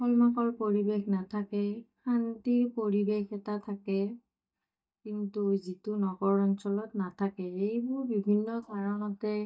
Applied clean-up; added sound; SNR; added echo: neural mask model DeepFilterNet 3.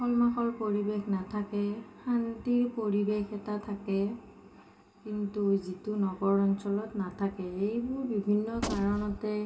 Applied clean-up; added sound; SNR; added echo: none; Gunshot, gunfire; 6 dB; reverberation time 0.2 s.